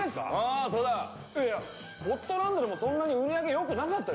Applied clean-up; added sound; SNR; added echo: none; none; none; none.